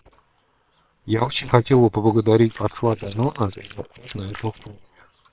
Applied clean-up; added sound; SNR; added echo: neural separator model SepFormer WHAM!.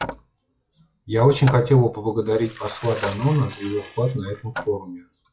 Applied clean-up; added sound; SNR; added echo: classical method log-MMSE.